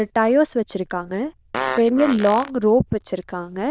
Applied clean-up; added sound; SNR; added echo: neural diffusion model UNIVERSE++.